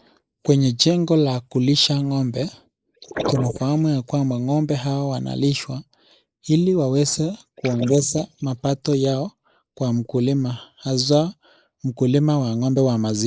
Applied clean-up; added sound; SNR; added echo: neural mask model Resemble Enhance denoiser.